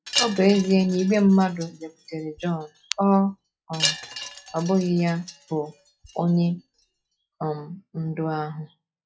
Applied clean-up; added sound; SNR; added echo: classical method log-MMSE.